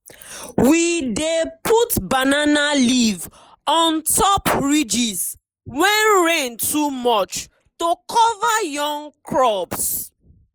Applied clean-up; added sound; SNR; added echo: neural mask model Resemble Enhance denoiser.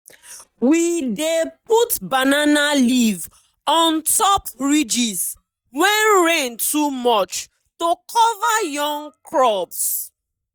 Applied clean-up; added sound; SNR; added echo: neural mask model DeepFilterNet 3.